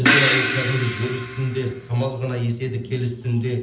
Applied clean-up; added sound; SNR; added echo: none; Crash cymbal; -1 dB; reverberation time 0.7 s.